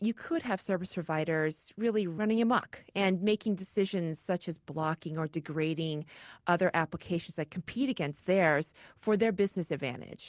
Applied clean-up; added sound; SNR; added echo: none; none; none; none.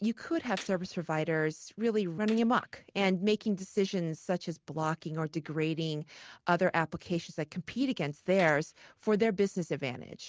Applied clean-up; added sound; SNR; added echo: neural mask model RNNoise.